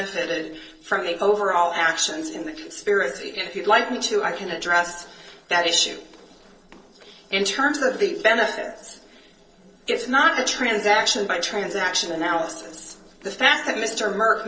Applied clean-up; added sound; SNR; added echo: neural separator model SepFormer DNS4.